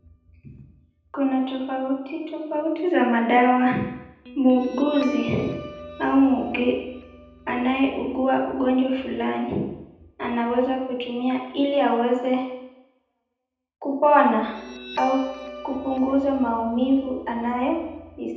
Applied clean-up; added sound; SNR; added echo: none; Guitar; 19 dB; reverberation time 0.9 s.